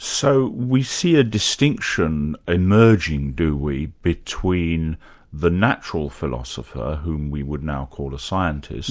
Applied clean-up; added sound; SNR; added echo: none; none; none; none.